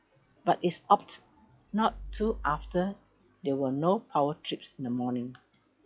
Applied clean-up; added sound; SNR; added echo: classical method log-MMSE.